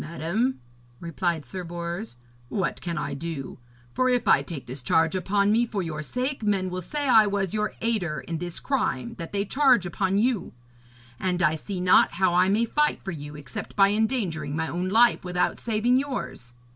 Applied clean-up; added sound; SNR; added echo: none; none; none; none.